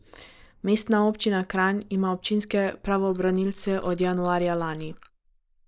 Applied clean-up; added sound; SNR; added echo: neural mask model Resemble Enhance denoiser.